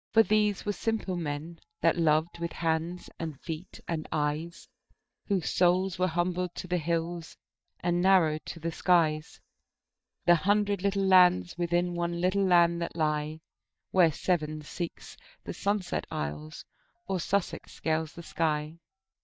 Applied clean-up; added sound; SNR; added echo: neural mask model DeepFilterNet 3.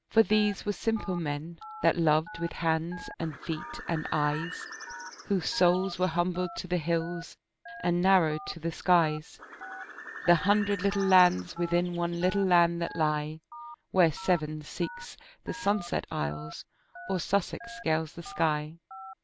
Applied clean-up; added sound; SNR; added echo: none; Telephone + Bird; 15 dB; none.